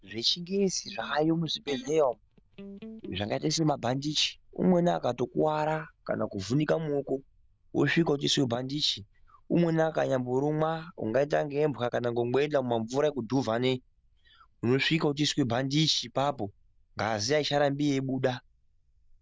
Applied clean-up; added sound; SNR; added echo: neural diffusion model UNIVERSE++.